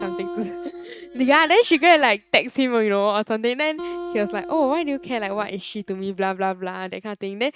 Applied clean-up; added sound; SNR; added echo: neural mask model RNNoise.